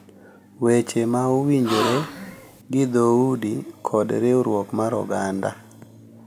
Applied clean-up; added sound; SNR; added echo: none; Gasp; 6 dB; none.